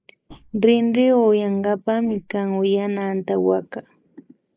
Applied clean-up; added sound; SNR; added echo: neural mask model Resemble Enhance denoiser.